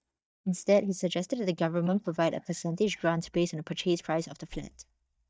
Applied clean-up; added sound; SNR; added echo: neural mask model DeepFilterNet 3.